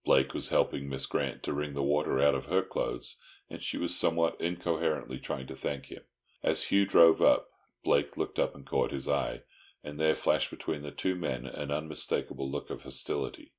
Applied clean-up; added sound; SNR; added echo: none; none; none; none.